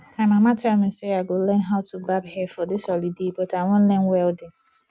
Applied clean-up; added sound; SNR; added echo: none; none; none; none.